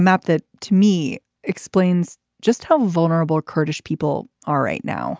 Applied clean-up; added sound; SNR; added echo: none; none; none; none.